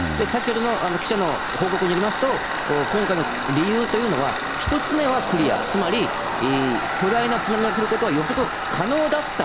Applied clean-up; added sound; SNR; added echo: none; Tools; 2 dB; none.